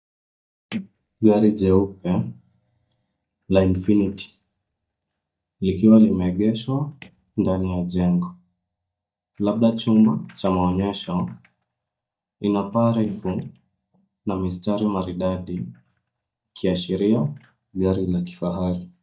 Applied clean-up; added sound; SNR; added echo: neural mask model DeepFilterNet 3.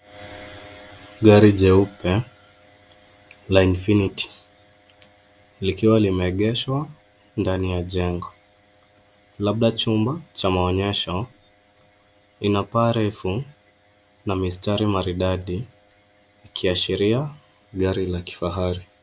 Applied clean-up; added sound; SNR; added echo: none; none; none; none.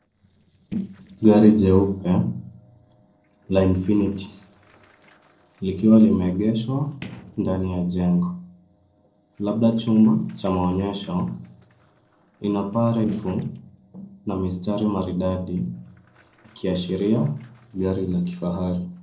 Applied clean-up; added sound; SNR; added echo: neural separator model SepFormer DNS4.